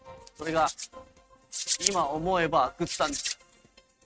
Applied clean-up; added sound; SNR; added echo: neural mask model RNNoise.